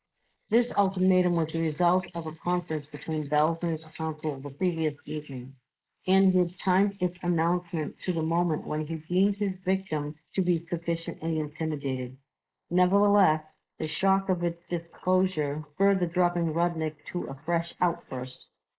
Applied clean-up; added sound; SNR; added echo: neural mask model Resemble Enhance denoiser.